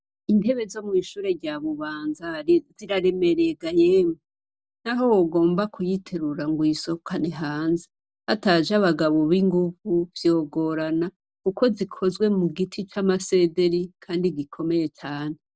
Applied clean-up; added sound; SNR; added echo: none; none; none; none.